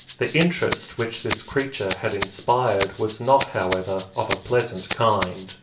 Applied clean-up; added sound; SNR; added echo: none; Rattle (instrument); 4 dB; reverberation time 0.4 s.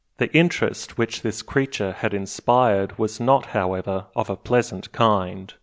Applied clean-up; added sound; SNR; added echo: none; none; none; none.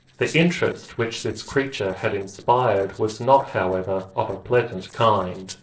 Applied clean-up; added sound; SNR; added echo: neural separator model SepFormer DNS4.